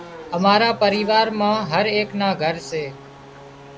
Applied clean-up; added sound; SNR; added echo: none; Race car, auto racing / Accelerating, revving, vroom; 17 dB; none.